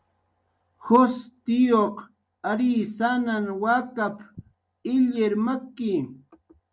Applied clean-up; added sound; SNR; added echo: none; none; none; none.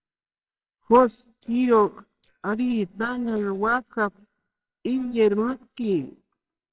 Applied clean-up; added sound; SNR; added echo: neural separator model SepFormer WHAMR!.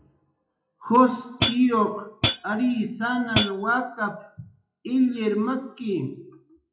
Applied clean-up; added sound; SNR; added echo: classical method WPE with log-MMSE.